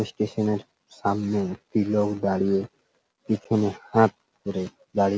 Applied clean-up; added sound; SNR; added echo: none; none; none; none.